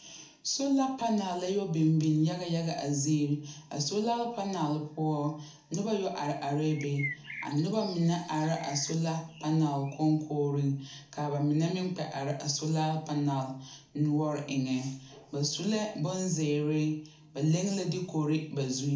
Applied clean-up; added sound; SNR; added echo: none; Bird; 15 dB; reverberation time 0.4 s.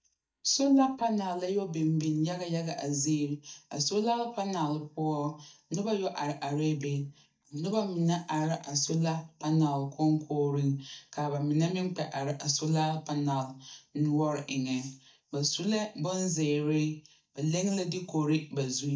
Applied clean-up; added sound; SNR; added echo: neural mask model DeepFilterNet 3.